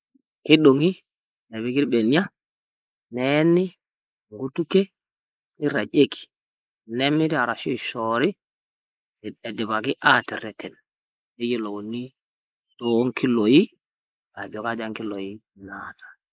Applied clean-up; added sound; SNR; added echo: neural mask model Resemble Enhance denoiser.